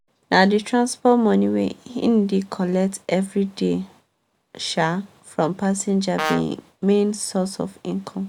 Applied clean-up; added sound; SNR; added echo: none; Brass instrument; 5 dB; none.